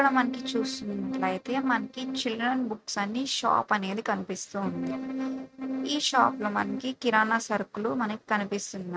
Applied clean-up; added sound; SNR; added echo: neural mask model RNNoise.